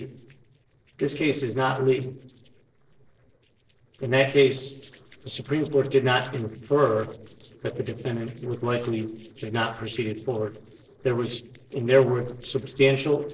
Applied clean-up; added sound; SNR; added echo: neural separator model SepFormer DNS4.